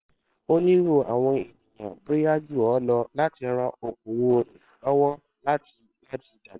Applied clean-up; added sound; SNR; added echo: neural separator model SepFormer WHAM!.